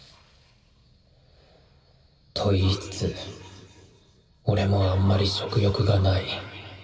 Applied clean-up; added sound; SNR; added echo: none; none; none; reverberation time 2.9 s.